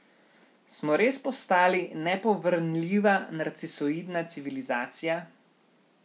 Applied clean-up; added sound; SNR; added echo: none; none; none; none.